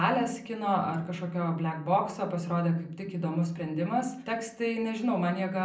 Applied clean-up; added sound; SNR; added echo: none; none; none; reverberation time 0.6 s.